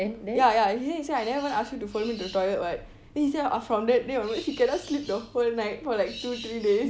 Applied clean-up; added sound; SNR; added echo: none; none; none; none.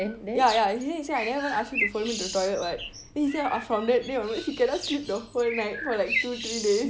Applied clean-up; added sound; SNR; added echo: none; Bird; 8 dB; none.